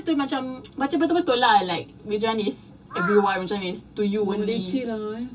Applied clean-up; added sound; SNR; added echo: none; Crow; 11 dB; reverberation time 0.2 s.